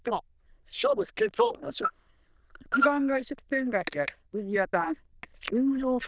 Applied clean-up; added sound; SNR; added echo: neural diffusion model UNIVERSE++.